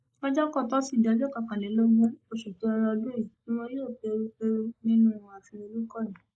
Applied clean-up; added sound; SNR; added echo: neural mask model Resemble Enhance denoiser.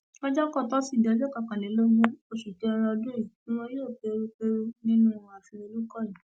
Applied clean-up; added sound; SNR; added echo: none; none; none; none.